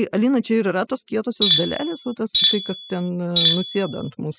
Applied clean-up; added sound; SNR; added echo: classical method spectral subtraction.